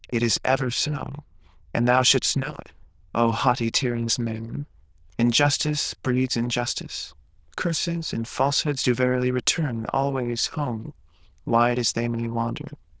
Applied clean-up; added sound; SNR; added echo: neural diffusion model UNIVERSE++.